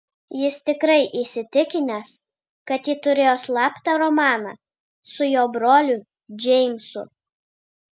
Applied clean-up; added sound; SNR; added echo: none; none; none; none.